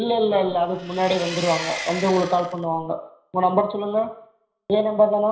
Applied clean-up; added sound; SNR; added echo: none; Engine; 11 dB; reverberation time 0.5 s.